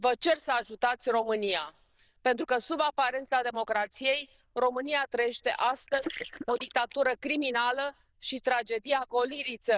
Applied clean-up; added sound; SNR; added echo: neural diffusion model UNIVERSE++.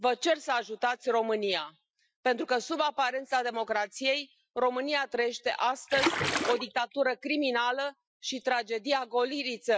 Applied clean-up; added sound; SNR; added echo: classical method Wiener filter.